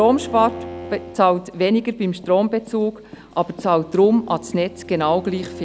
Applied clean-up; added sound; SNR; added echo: none; Bowed string instrument; 17 dB; none.